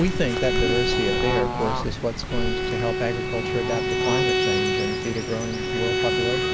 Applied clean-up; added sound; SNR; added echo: none; Bird / Fowl + Bowed string instrument; -3 dB; none.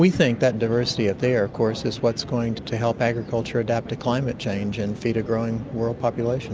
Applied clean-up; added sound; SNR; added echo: none; none; none; none.